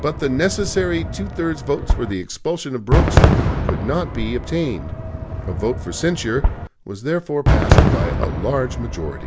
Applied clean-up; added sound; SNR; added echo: none; Fireworks; -3 dB; none.